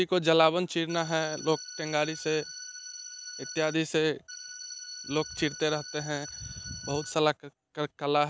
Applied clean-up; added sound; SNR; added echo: none; Organ; 12 dB; none.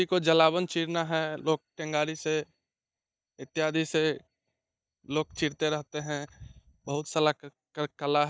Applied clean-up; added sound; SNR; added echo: neural mask model DeepFilterNet 3.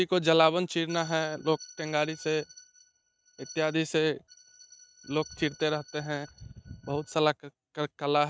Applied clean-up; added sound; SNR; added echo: neural mask model RNNoise.